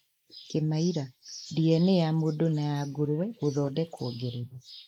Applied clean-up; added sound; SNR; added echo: neural mask model Resemble Enhance denoiser.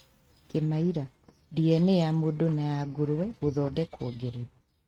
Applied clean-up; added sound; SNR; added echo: neural mask model RNNoise.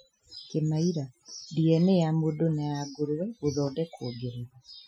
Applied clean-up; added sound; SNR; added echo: classical method Wiener filter.